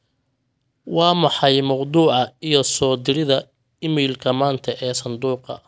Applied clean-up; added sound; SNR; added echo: none; none; none; none.